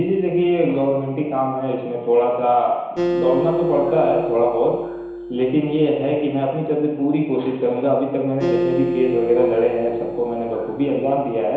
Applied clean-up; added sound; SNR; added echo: none; Acoustic guitar; 8 dB; reverberation time 1.0 s.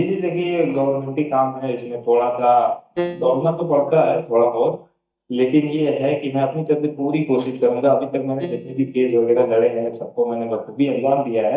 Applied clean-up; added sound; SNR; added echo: neural mask model DeepFilterNet 3.